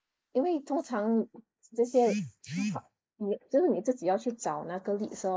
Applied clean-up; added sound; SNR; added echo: neural mask model Resemble Enhance denoiser.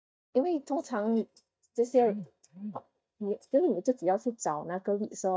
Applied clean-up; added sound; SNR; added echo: neural mask model DeepFilterNet 3.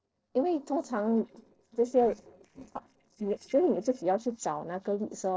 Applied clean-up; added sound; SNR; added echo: neural separator model SepFormer DNS4.